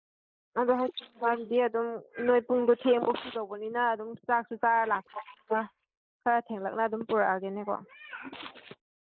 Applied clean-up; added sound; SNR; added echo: neural mask model Resemble Enhance denoiser.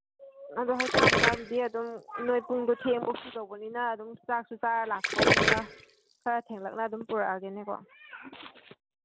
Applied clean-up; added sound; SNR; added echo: none; Gurgling; -1 dB; none.